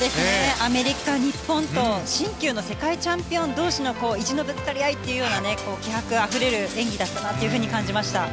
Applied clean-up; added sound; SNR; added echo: none; Shatter; 13 dB; none.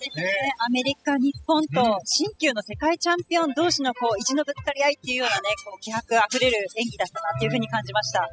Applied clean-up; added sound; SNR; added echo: classical method spectral subtraction.